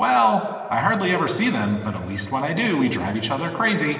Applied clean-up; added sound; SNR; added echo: none; none; none; reverberation time 2.9 s.